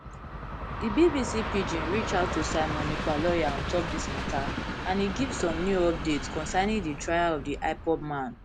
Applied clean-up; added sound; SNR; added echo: none; Train; 4 dB; none.